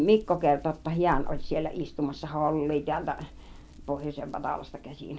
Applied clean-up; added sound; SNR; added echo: none; Hands; 11 dB; none.